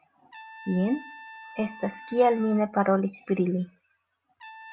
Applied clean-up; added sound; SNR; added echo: none; Trumpet; 19 dB; none.